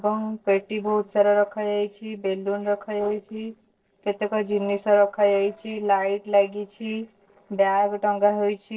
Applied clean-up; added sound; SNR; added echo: neural separator model SepFormer DNS4.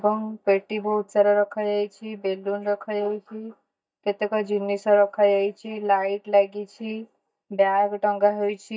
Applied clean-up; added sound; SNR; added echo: neural mask model DeepFilterNet 3.